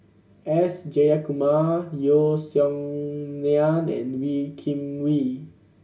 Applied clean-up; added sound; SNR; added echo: none; none; none; reverberation time 0.1 s.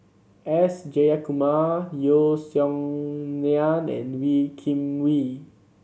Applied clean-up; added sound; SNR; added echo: none; none; none; none.